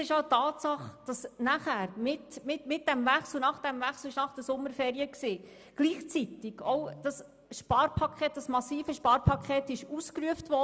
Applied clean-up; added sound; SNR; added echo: none; none; none; none.